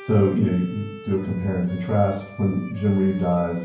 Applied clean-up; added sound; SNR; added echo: none; Bowed string instrument; 20 dB; reverberation time 0.9 s.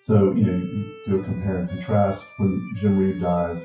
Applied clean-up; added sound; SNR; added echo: classical method WPE with log-MMSE.